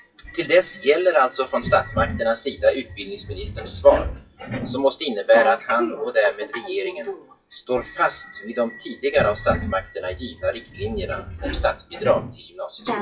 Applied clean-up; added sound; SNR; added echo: classical method WPE with log-MMSE.